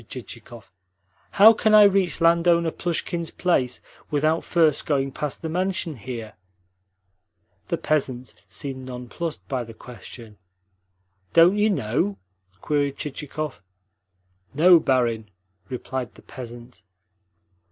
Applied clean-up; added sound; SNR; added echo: none; none; none; none.